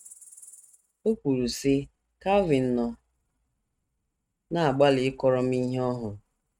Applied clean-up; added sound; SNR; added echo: neural mask model RNNoise.